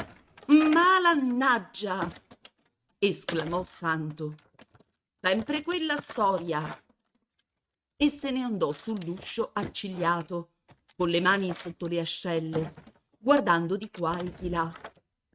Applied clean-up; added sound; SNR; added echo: neural mask model RNNoise.